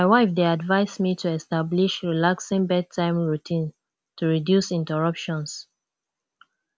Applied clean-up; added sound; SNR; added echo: none; none; none; none.